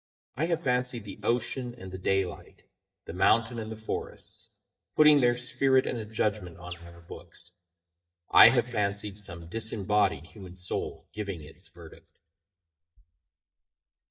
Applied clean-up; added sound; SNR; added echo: neural mask model DeepFilterNet 3.